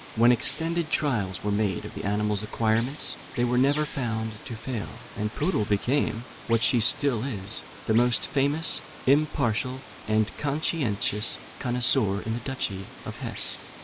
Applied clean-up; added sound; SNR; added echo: none; Water; 17 dB; none.